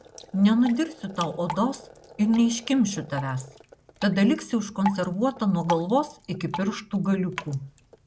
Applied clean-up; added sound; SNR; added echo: none; Drip; 14 dB; none.